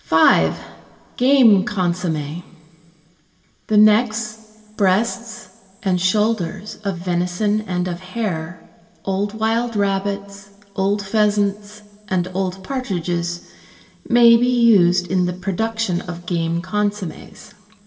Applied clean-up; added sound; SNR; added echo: none; none; none; reverberation time 1.6 s.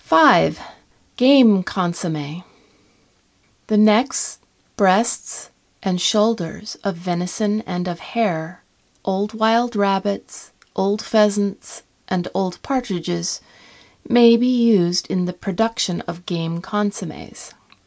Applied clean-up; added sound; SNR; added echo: none; none; none; none.